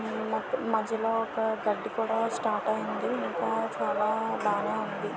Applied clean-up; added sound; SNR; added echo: none; none; none; none.